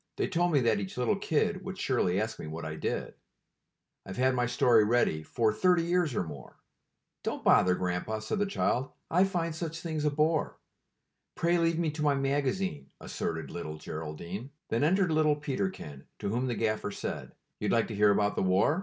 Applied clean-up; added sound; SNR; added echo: none; none; none; none.